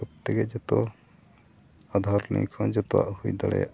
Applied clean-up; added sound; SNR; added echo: none; none; none; none.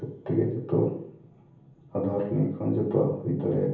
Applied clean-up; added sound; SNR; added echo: none; none; none; reverberation time 0.7 s.